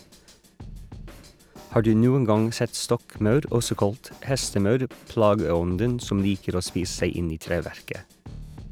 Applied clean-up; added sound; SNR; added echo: none; Drum kit; 18 dB; none.